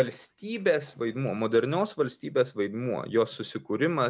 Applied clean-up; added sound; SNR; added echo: none; none; none; none.